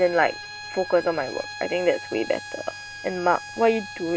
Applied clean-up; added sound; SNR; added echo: none; Bowed string instrument; 13 dB; none.